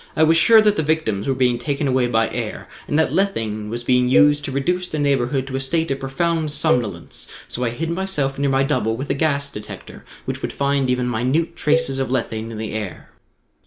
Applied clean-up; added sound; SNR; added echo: none; Cowbell; 8 dB; none.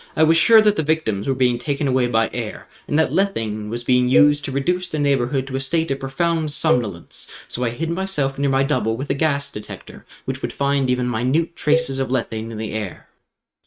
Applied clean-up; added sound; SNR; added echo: neural mask model RNNoise.